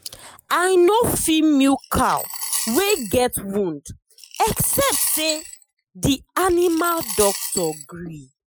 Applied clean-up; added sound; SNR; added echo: classical method Wiener filter.